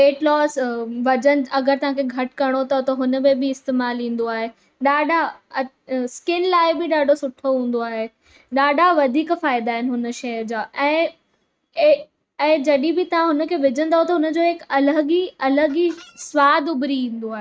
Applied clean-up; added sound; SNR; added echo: neural mask model RNNoise.